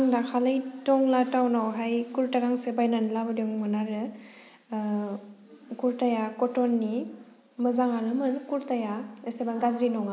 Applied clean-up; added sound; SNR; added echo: none; none; none; none.